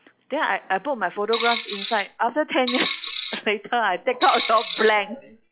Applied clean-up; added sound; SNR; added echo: classical method log-MMSE.